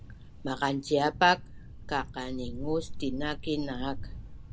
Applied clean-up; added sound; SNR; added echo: none; Thunder; 8 dB; none.